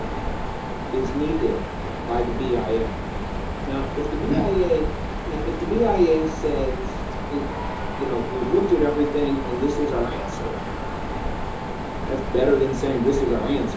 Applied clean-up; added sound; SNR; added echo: none; Mechanisms; 3 dB; reverberation time 0.7 s.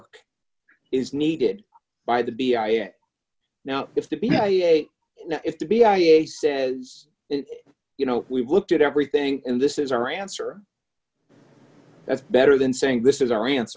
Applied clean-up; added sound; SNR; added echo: none; none; none; none.